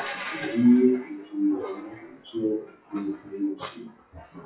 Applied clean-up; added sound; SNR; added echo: classical method WPE with log-MMSE.